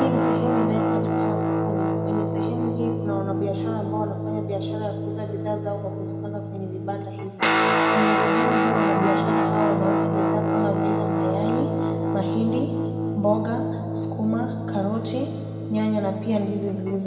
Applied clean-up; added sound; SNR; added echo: none; Guitar; -4 dB; reverberation time 2.0 s.